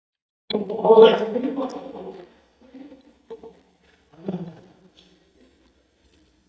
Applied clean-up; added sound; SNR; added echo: neural mask model DeepFilterNet 3.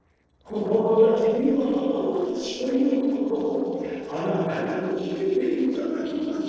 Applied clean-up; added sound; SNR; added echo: neural separator model SepFormer DNS4.